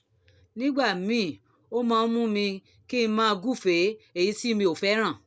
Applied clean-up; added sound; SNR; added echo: none; none; none; none.